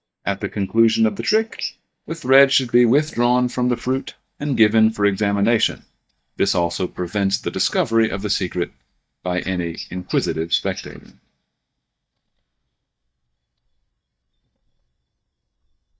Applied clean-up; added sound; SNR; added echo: neural mask model DeepFilterNet 3.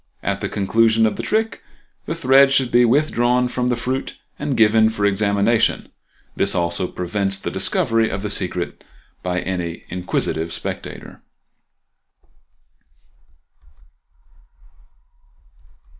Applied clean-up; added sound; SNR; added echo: none; none; none; none.